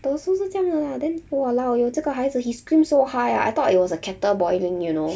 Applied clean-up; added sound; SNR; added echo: none; none; none; none.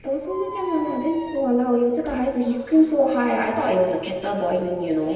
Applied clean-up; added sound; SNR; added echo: none; Squeak; 16 dB; reverberation time 1.4 s.